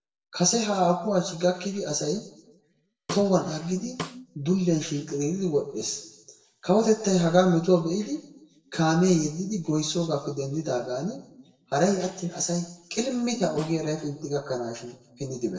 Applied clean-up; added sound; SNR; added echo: neural separator model SepFormer DNS4.